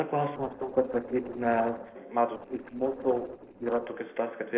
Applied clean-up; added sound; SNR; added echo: neural separator model SepFormer DNS4.